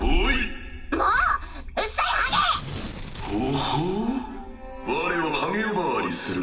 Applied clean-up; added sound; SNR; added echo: none; Tearing; 10 dB; reverberation time 0.2 s.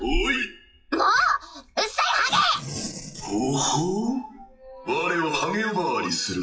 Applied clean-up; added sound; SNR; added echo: classical method WPE with log-MMSE.